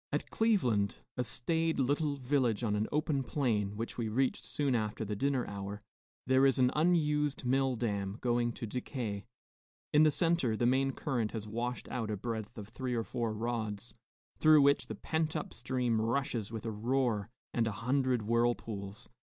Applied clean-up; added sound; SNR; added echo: none; none; none; none.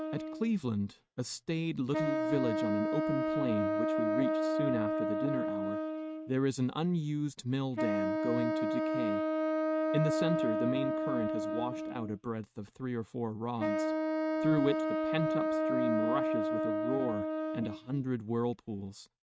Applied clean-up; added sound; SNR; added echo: neural mask model RNNoise.